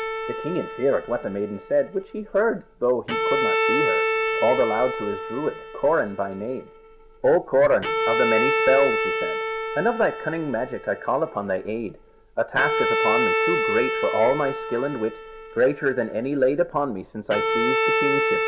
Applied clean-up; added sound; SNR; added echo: none; Bowed string instrument; 2 dB; none.